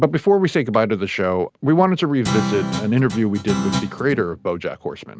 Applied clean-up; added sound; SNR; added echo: none; Guitar; 5 dB; none.